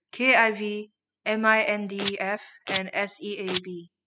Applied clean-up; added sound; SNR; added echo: classical method spectral subtraction.